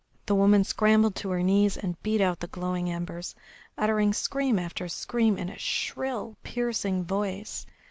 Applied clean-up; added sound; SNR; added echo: none; none; none; none.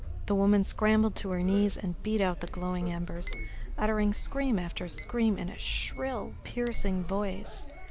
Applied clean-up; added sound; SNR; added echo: none; Chink, clink; -1 dB; none.